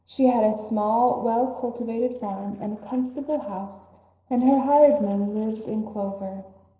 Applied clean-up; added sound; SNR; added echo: neural separator model SepFormer DNS4.